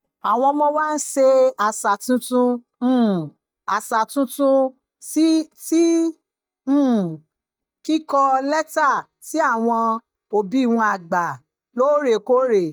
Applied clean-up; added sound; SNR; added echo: neural mask model DeepFilterNet 3.